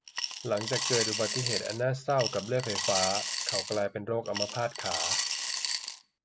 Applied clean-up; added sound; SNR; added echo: none; Coin (dropping) / Glass; 1 dB; none.